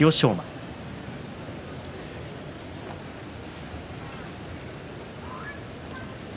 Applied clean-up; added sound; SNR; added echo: none; none; none; none.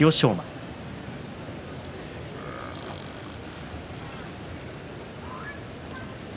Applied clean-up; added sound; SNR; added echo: none; Burping, eructation; 19 dB; none.